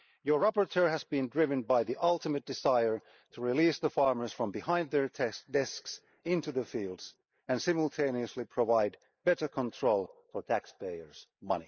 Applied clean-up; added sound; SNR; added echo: neural mask model Resemble Enhance denoiser.